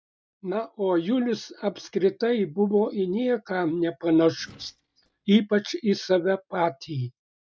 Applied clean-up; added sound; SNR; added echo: neural mask model DeepFilterNet 3.